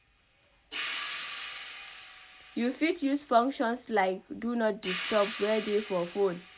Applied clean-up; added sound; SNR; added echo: none; Hi-hat; 11 dB; none.